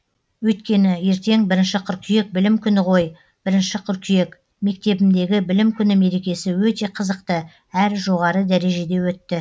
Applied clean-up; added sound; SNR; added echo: none; none; none; none.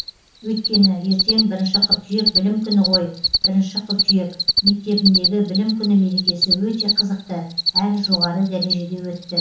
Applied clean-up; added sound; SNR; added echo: none; Cricket; 1 dB; reverberation time 0.8 s.